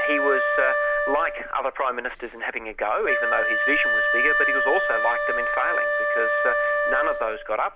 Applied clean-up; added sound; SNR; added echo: none; Wind instrument, woodwind instrument; -3 dB; none.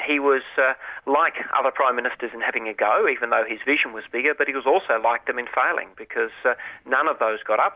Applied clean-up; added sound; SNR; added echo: none; none; none; none.